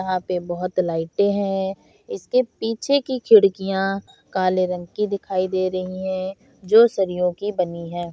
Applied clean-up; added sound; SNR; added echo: none; none; none; none.